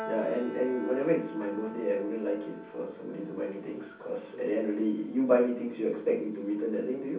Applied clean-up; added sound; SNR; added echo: none; Piano; 17 dB; reverberation time 0.6 s.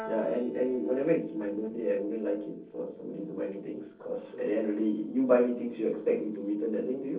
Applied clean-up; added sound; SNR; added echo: neural separator model SepFormer DNS4.